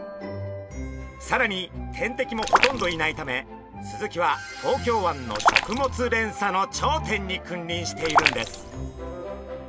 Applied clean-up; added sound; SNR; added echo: none; Raindrop; -1 dB; none.